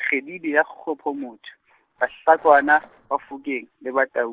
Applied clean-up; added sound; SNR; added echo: neural separator model SepFormer DNS4.